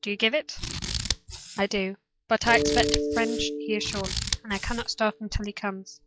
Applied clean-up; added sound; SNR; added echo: classical method log-MMSE.